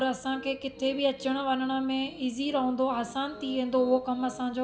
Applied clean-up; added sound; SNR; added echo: none; Piano; 19 dB; none.